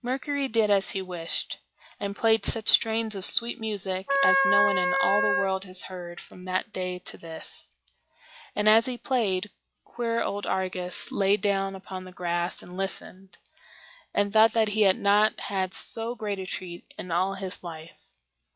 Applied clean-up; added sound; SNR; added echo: classical method log-MMSE.